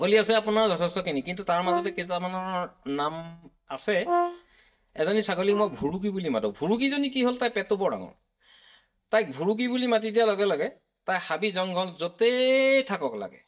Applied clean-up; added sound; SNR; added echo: neural mask model DeepFilterNet 3.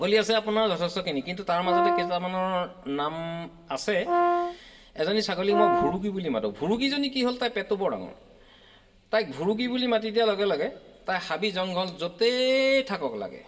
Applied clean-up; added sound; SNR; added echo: none; Brass instrument; 0 dB; reverberation time 1.7 s.